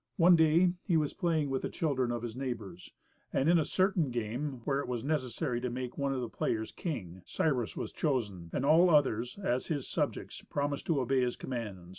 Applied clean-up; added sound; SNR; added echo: none; none; none; none.